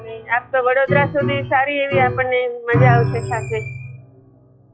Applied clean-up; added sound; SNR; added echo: classical method log-MMSE.